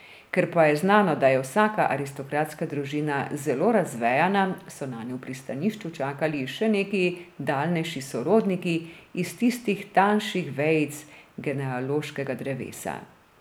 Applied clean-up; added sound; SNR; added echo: none; none; none; none.